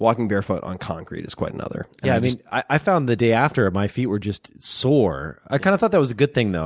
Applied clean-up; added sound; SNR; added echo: none; none; none; none.